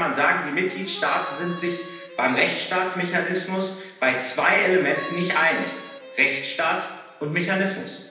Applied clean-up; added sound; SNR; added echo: none; Harmonica; 16 dB; reverberation time 0.9 s.